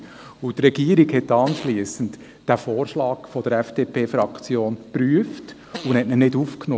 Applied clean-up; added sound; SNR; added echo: none; Fart; 18 dB; none.